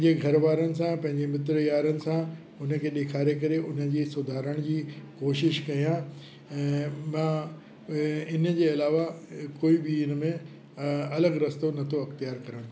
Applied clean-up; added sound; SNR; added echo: none; none; none; none.